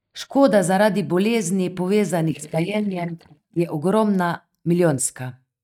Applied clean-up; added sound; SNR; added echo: neural mask model DeepFilterNet 3.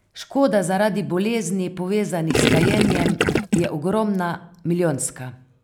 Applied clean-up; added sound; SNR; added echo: none; Gurgling; -3 dB; none.